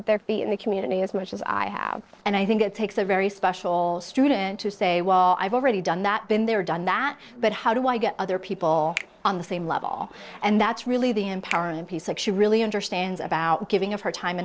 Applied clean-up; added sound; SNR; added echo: neural separator model SepFormer DNS4.